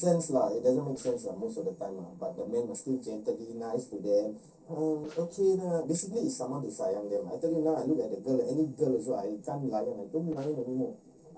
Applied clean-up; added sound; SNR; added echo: neural separator model SepFormer DNS4.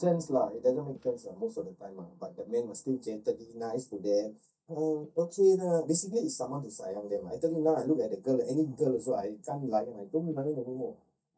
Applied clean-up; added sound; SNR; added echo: neural mask model DeepFilterNet 3.